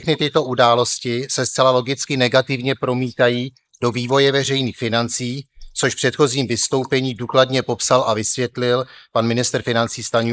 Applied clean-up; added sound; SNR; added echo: neural mask model Resemble Enhance denoiser.